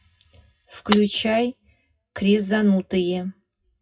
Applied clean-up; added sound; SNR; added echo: classical method WPE with log-MMSE.